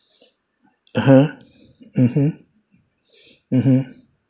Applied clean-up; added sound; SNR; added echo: none; none; none; none.